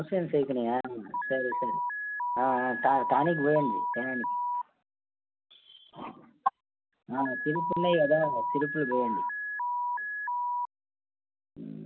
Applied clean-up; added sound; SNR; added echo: none; Alarm; 3 dB; none.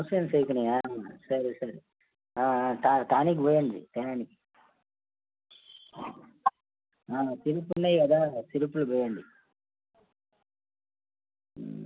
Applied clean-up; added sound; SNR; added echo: none; none; none; none.